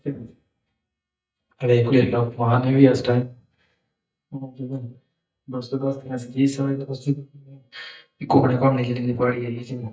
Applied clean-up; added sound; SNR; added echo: neural mask model DeepFilterNet 3.